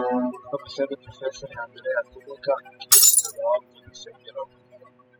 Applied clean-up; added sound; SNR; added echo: classical method spectral subtraction.